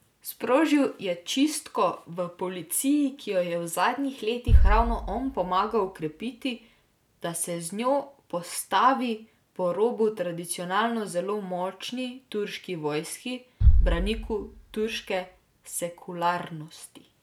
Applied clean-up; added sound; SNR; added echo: none; Bass drum; 2 dB; none.